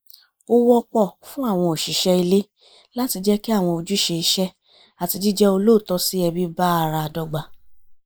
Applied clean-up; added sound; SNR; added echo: neural mask model Resemble Enhance denoiser.